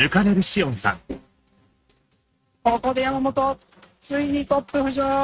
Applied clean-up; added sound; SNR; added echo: neural mask model RNNoise.